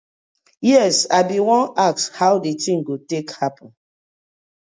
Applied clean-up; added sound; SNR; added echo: none; none; none; none.